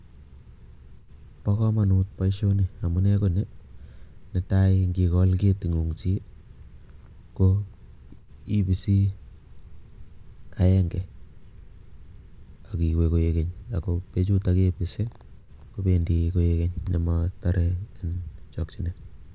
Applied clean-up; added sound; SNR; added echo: none; Cricket; 14 dB; none.